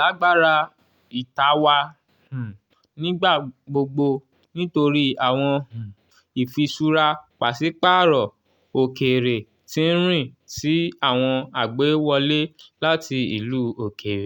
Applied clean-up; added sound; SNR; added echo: none; none; none; none.